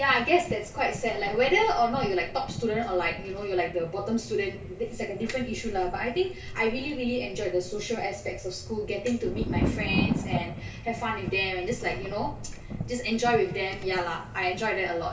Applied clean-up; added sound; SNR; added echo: none; Thunder; 8 dB; reverberation time 2.5 s.